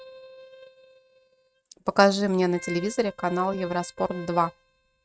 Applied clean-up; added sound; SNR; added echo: neural mask model RNNoise.